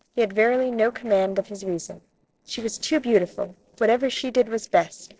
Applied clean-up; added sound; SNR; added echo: neural separator model SepFormer DNS4.